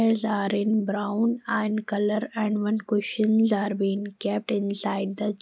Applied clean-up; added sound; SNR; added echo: none; none; none; none.